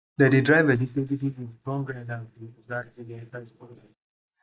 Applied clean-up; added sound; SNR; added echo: neural mask model DeepFilterNet 3.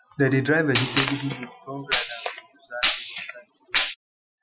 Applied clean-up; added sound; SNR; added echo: classical method Wiener filter.